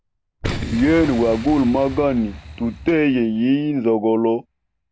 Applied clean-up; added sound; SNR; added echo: none; Boom; 13 dB; none.